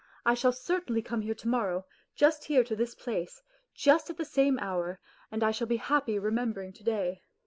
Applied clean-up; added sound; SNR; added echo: none; none; none; none.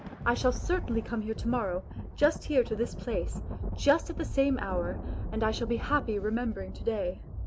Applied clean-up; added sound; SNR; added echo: none; Thunder; 6 dB; none.